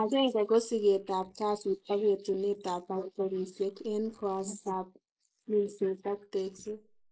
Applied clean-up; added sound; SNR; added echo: neural mask model Resemble Enhance denoiser.